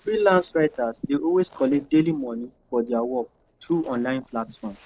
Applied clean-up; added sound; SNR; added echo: neural separator model SepFormer DNS4.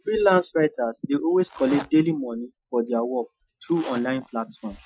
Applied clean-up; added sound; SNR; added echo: classical method Wiener filter.